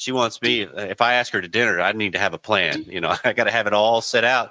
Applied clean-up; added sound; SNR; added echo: neural mask model RNNoise.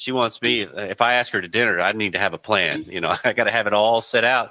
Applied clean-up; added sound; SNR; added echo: none; Guitar; 18 dB; none.